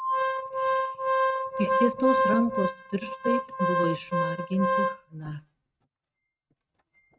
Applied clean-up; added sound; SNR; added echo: neural mask model RNNoise.